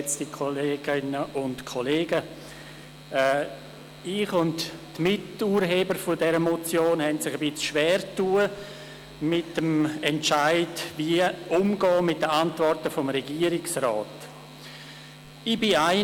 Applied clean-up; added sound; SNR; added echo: none; none; none; none.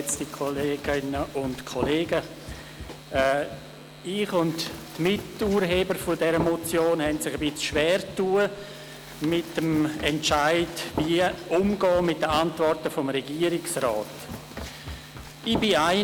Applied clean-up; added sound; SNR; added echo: none; Run; 13 dB; none.